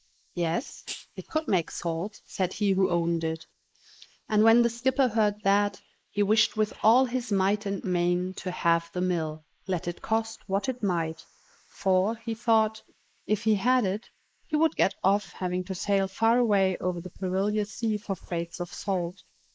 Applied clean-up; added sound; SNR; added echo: neural mask model Resemble Enhance denoiser.